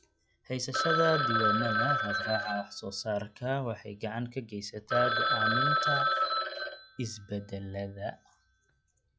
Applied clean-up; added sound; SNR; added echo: classical method log-MMSE.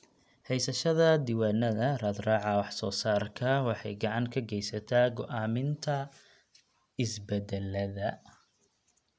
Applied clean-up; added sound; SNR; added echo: none; none; none; none.